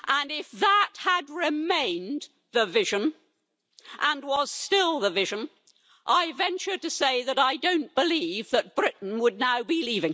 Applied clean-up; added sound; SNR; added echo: none; none; none; none.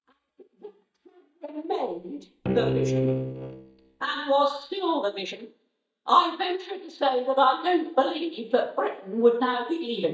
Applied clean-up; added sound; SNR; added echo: neural mask model DeepFilterNet 3.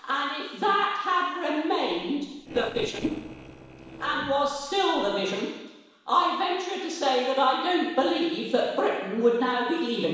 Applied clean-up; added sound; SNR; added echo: neural separator model SepFormer DNS4.